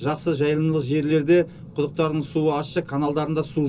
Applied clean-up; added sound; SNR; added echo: none; none; none; reverberation time 0.2 s.